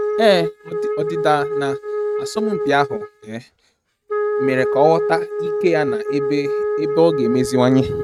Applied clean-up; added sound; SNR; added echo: neural mask model RNNoise.